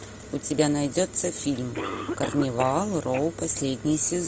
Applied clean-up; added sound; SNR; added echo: none; Cough; 12 dB; none.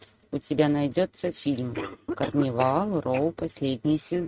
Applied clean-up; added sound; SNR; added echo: neural mask model RNNoise.